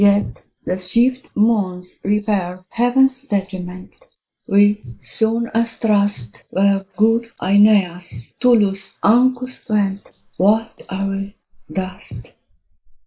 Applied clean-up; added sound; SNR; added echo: neural mask model Resemble Enhance denoiser.